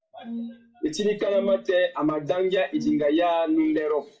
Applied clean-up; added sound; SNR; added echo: none; Brass instrument; 13 dB; reverberation time 0.2 s.